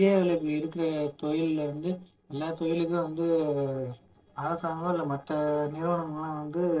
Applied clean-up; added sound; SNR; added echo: neural separator model SepFormer DNS4.